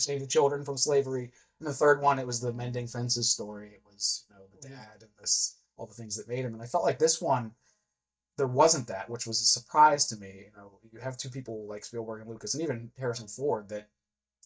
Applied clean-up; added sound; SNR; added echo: neural mask model DeepFilterNet 3.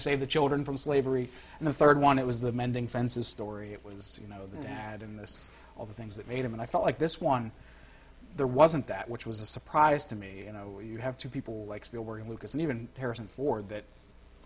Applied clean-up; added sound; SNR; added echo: none; none; none; none.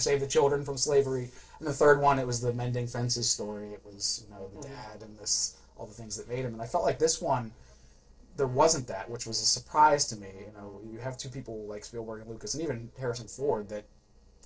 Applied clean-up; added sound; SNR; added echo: neural separator model SepFormer DNS4.